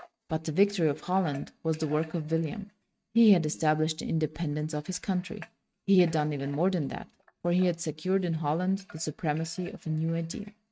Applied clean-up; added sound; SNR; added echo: neural mask model RNNoise.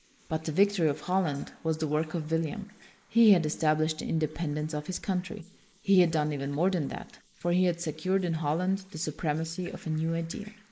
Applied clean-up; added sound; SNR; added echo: neural mask model Resemble Enhance denoiser.